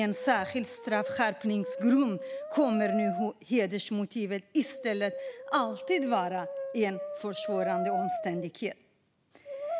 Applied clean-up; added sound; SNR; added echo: none; Brass instrument; 7 dB; none.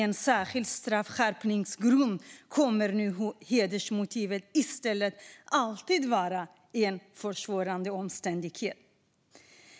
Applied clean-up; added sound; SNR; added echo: none; none; none; none.